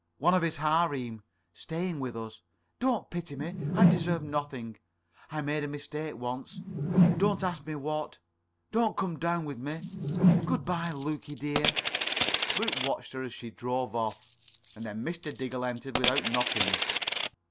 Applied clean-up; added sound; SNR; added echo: none; Coin (dropping) + Whoosh, swoosh, swish; -4 dB; none.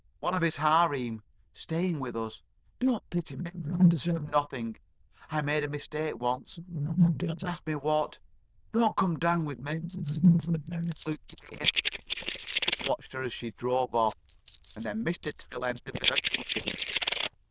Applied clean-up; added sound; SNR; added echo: neural diffusion model UNIVERSE++.